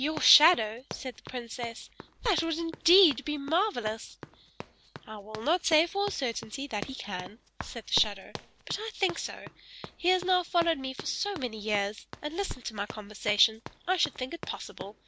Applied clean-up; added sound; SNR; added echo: none; Run; 16 dB; none.